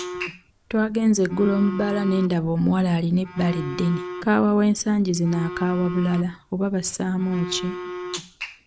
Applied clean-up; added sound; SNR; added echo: none; Telephone; 13 dB; none.